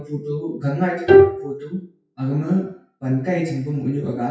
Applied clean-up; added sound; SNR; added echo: classical method WPE with log-MMSE.